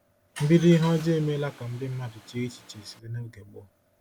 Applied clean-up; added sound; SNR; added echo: none; Car; 19 dB; none.